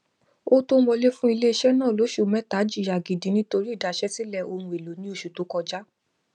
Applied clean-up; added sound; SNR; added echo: none; none; none; none.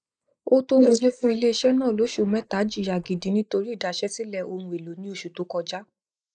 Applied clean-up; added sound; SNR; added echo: neural mask model Resemble Enhance denoiser.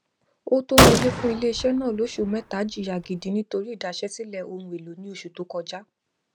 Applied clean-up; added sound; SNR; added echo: none; Gunshot, gunfire; -4 dB; none.